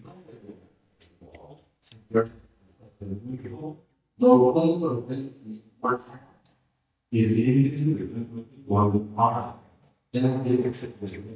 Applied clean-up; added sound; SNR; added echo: neural mask model DeepFilterNet 3.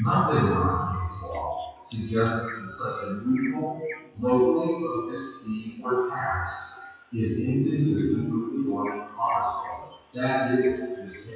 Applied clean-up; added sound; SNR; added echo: classical method WPE with log-MMSE.